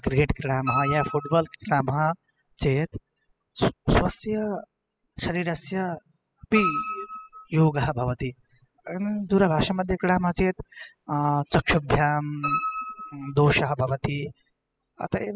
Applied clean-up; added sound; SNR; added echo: classical method spectral subtraction.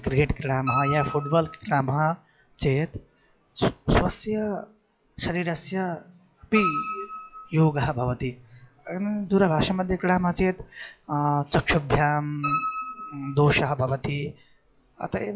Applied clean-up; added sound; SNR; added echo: classical method log-MMSE.